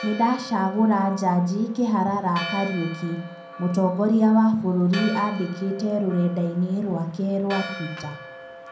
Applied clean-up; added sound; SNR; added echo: none; Church bell; 15 dB; reverberation time 0.5 s.